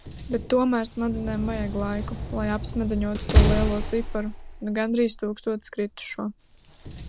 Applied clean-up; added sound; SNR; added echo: none; Slam; 1 dB; none.